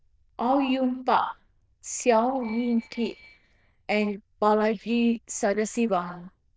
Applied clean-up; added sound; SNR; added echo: neural diffusion model UNIVERSE++.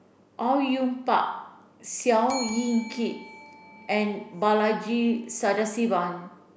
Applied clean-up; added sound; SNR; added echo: none; Bell; 17 dB; none.